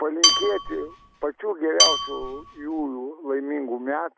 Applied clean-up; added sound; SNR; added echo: none; Dishes, pots, and pans / Glass / Bell; -4 dB; none.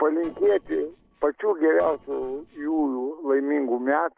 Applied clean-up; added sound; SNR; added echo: neural separator model SepFormer DNS4.